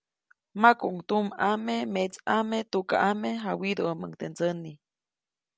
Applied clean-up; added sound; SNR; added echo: none; none; none; none.